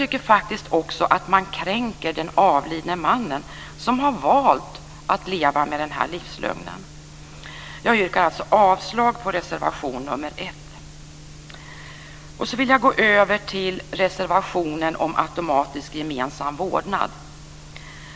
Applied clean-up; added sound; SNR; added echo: none; none; none; none.